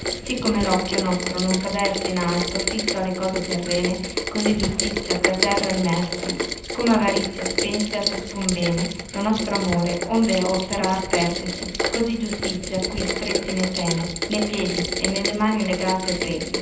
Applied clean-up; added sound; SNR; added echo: none; Rain; 2 dB; reverberation time 0.8 s.